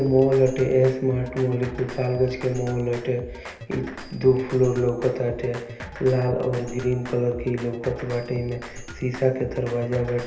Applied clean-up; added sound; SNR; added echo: none; Drum kit; 15 dB; reverberation time 1.4 s.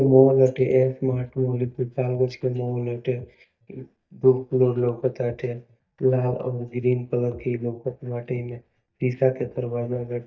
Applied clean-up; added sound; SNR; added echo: neural mask model DeepFilterNet 3.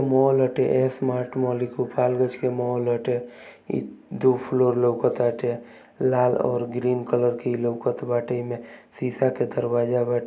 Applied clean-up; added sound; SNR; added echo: none; none; none; none.